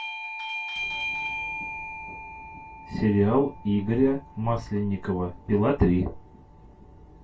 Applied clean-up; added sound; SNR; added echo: none; Bell / Doorbell; 10 dB; reverberation time 0.2 s.